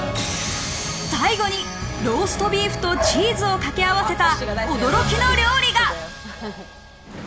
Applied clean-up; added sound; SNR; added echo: none; Bark / Bird vocalization, bird call, bird song; 13 dB; none.